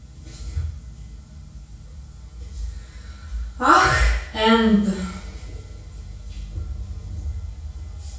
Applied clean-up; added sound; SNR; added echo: none; none; none; reverberation time 0.6 s.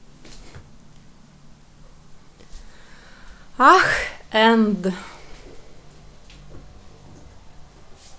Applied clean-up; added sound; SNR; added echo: none; none; none; none.